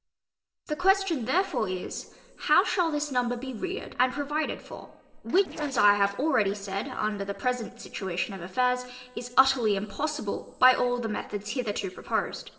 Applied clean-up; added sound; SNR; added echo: neural separator model SepFormer DNS4.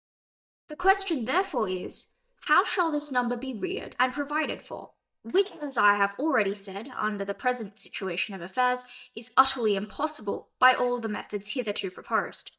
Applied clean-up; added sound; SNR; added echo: neural mask model DeepFilterNet 3.